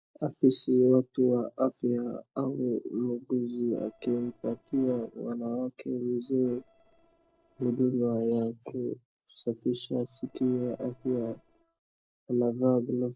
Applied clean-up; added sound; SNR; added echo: neural separator model SepFormer DNS4.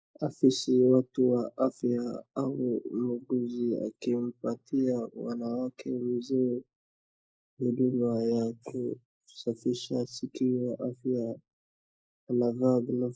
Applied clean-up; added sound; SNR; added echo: neural mask model Resemble Enhance denoiser.